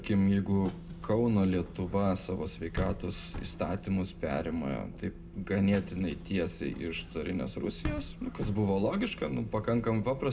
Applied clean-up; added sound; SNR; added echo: none; Bus / Engine; 12 dB; reverberation time 0.2 s.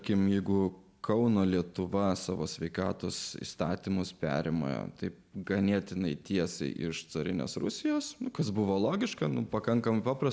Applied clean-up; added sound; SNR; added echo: none; none; none; none.